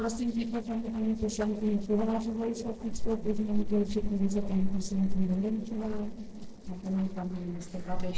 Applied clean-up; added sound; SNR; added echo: neural separator model SepFormer DNS4.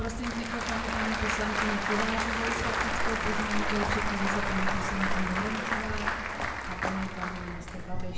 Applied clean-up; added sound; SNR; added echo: none; Applause / Crowd; -4 dB; reverberation time 1.2 s.